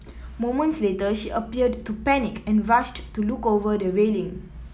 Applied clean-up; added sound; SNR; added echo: none; none; none; none.